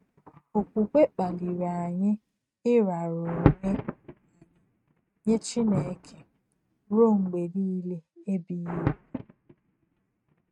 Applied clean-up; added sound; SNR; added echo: neural mask model RNNoise.